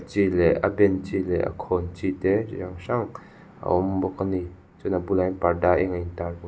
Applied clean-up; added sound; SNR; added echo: none; none; none; none.